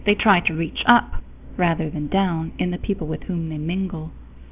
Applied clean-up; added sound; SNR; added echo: none; none; none; none.